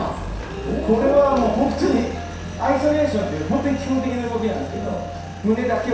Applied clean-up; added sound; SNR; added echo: none; Engine; 11 dB; reverberation time 0.7 s.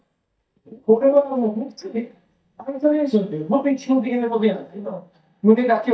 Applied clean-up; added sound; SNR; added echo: neural mask model DeepFilterNet 3.